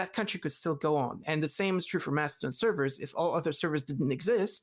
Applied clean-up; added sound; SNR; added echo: none; none; none; none.